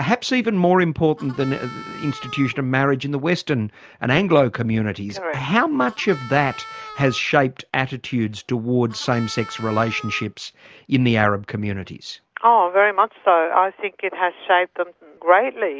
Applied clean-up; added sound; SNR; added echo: none; Harmonica; 16 dB; none.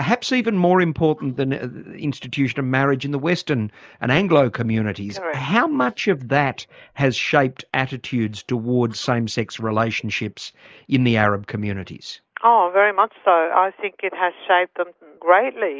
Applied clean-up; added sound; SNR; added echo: neural mask model Resemble Enhance denoiser.